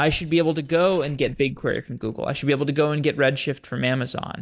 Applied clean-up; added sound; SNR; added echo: neural mask model DeepFilterNet 3.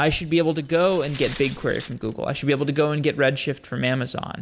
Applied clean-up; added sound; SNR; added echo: none; Glass; 14 dB; none.